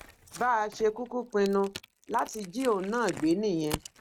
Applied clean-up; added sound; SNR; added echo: neural mask model RNNoise.